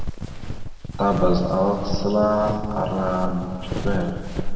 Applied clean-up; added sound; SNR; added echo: none; Walk, footsteps; 3 dB; reverberation time 2.5 s.